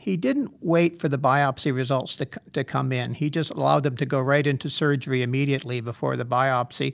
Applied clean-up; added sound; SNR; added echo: none; none; none; none.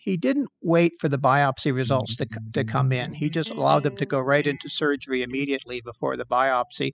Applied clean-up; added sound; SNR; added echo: classical method spectral subtraction.